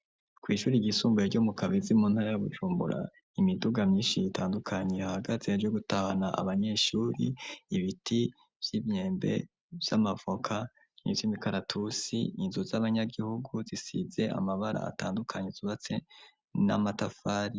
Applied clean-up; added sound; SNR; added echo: none; none; none; none.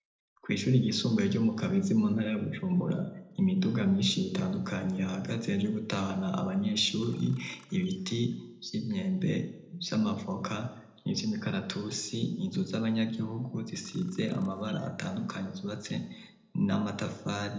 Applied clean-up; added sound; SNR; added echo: neural separator model SepFormer DNS4.